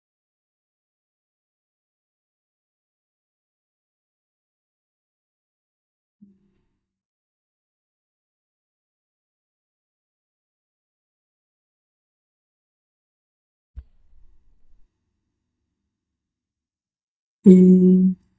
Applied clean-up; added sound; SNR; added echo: neural mask model DeepFilterNet 3.